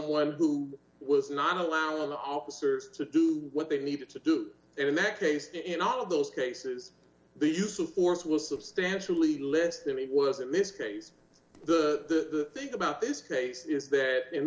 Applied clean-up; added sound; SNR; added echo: neural separator model SepFormer DNS4.